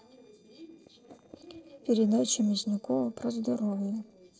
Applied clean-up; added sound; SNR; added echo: neural separator model SepFormer DNS4.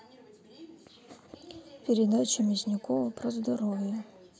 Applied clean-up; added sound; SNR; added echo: none; none; none; none.